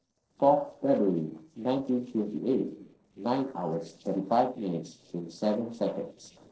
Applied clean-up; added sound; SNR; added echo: neural separator model SepFormer DNS4.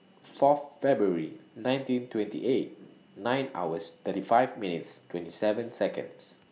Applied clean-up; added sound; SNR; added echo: none; none; none; none.